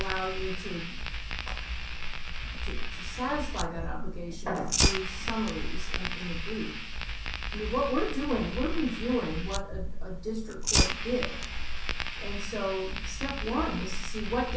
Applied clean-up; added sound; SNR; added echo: none; Fire; -3 dB; reverberation time 0.6 s.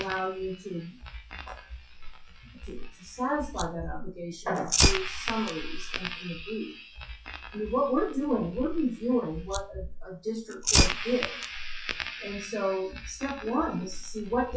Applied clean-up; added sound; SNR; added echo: classical method WPE with log-MMSE.